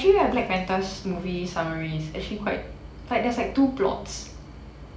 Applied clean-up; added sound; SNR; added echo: none; none; none; none.